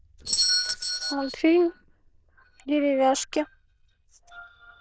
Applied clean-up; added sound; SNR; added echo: neural diffusion model UNIVERSE++.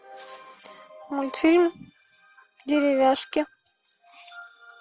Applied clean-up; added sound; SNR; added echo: none; none; none; none.